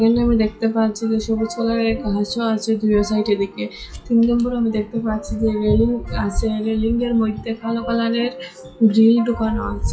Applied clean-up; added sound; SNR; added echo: classical method WPE with log-MMSE.